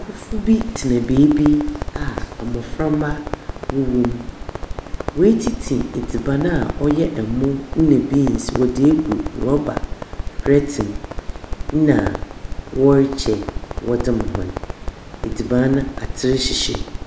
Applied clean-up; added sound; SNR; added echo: none; Crackle; 7 dB; none.